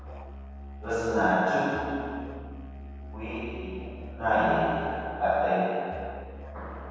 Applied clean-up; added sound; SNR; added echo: none; Musical instrument; 12 dB; reverberation time 2.2 s.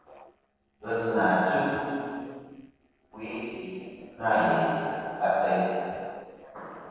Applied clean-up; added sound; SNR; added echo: neural separator model SepFormer DNS4.